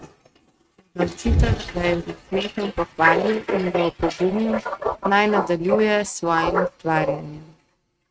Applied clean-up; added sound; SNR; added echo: neural mask model RNNoise.